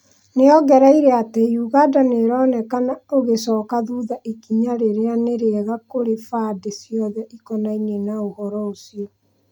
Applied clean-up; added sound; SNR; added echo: none; none; none; none.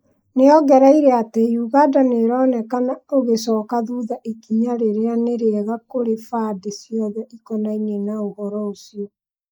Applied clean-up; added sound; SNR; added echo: neural mask model Resemble Enhance denoiser.